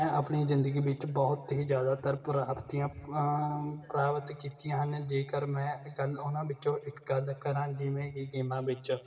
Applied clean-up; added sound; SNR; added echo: none; none; none; reverberation time 2.4 s.